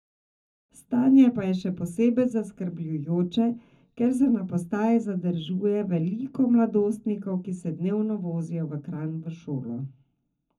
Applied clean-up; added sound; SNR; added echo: none; none; none; reverberation time 0.3 s.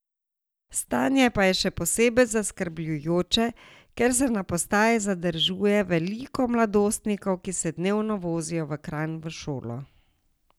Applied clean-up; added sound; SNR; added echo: none; none; none; none.